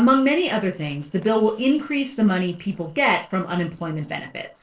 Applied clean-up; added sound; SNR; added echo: neural separator model SepFormer DNS4.